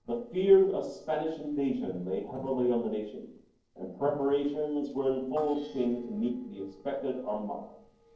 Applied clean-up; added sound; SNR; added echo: neural separator model SepFormer DNS4.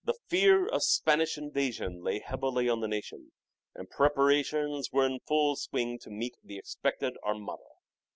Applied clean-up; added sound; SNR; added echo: none; none; none; none.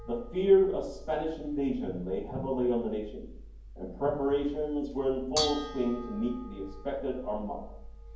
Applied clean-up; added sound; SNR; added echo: none; Dishes, pots, and pans / Bell; 11 dB; reverberation time 0.9 s.